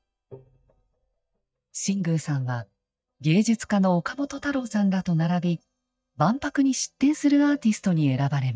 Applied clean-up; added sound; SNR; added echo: neural mask model DeepFilterNet 3.